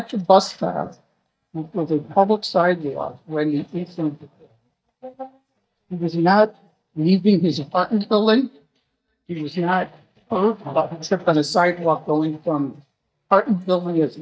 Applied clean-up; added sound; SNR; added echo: neural mask model DeepFilterNet 3.